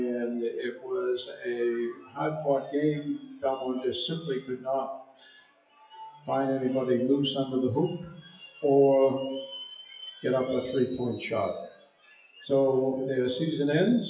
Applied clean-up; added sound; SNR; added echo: classical method WPE with log-MMSE.